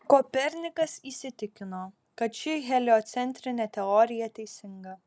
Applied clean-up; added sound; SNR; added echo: none; none; none; none.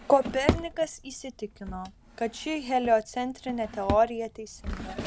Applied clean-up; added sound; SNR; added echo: none; Drawer open or close; 7 dB; none.